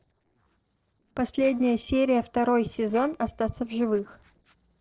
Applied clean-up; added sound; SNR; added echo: neural separator model SepFormer DNS4.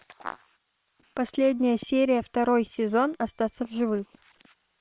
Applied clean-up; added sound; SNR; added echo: neural separator model SepFormer WHAM!.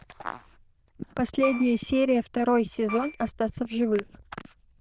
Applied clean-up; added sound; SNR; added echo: neural diffusion model UNIVERSE++.